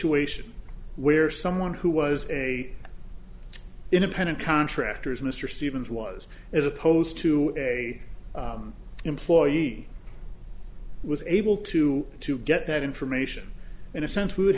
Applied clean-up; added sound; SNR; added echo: none; none; none; none.